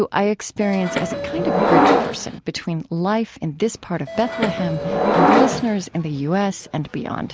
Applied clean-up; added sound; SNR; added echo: none; Subway, metro, underground; -4 dB; none.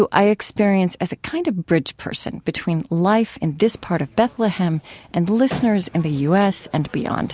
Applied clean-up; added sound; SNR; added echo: none; none; none; none.